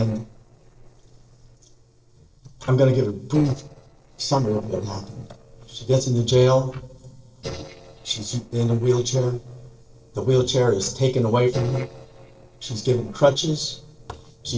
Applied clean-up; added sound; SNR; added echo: neural separator model SepFormer DNS4.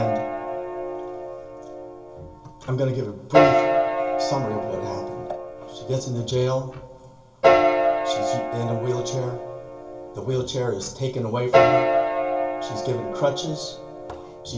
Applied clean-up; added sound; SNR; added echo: none; Piano; -4 dB; reverberation time 0.3 s.